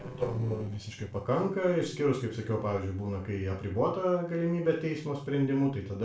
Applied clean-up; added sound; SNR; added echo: neural separator model SepFormer DNS4.